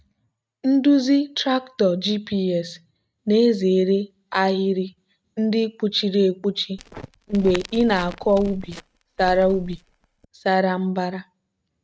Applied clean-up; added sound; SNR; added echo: neural mask model RNNoise.